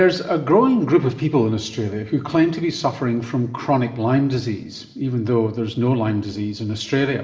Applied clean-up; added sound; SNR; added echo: none; none; none; reverberation time 1.1 s.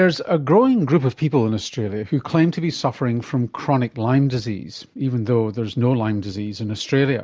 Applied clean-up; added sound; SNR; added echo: none; none; none; none.